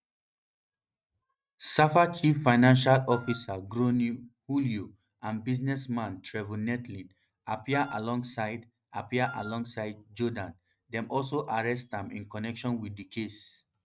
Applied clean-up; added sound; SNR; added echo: neural mask model RNNoise.